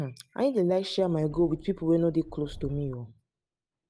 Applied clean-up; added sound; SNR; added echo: none; Subway, metro, underground; 17 dB; none.